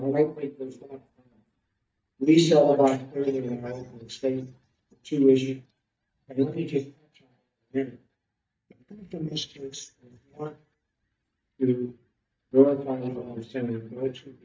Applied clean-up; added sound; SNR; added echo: neural mask model DeepFilterNet 3.